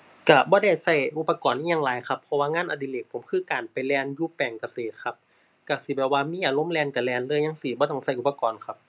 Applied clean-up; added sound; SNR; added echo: none; none; none; none.